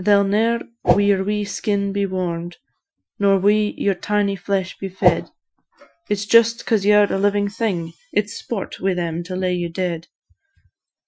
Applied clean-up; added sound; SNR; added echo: classical method Wiener filter.